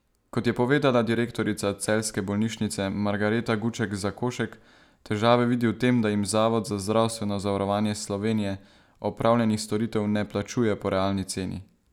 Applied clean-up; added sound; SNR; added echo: none; none; none; none.